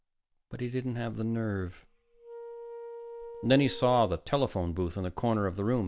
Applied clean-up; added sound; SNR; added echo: none; Wind instrument, woodwind instrument; 14 dB; none.